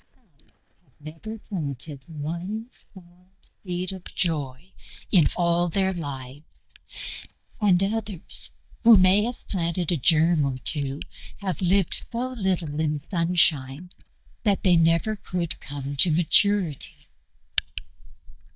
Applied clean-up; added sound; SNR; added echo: neural mask model DeepFilterNet 3.